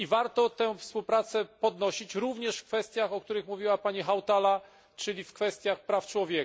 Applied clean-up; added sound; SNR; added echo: none; none; none; none.